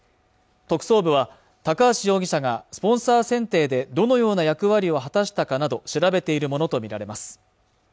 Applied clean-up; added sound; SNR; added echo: none; none; none; none.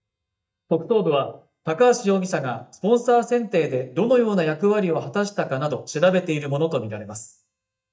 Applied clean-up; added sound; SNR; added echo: neural mask model DeepFilterNet 3.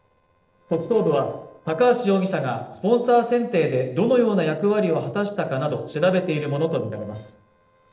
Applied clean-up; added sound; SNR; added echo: neural separator model SepFormer DNS4.